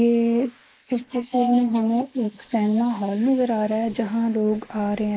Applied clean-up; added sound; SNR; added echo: neural mask model Resemble Enhance denoiser.